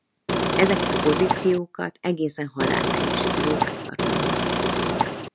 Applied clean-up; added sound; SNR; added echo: none; Engine / Car; -3 dB; none.